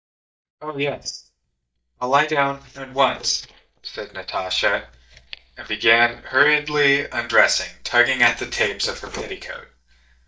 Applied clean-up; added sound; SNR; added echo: neural mask model DeepFilterNet 3.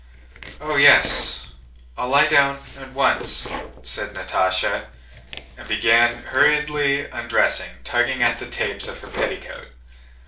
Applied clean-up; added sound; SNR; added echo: none; Domestic sounds, home sounds; 15 dB; reverberation time 0.3 s.